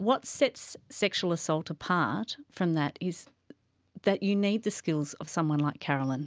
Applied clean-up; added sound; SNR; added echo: none; none; none; none.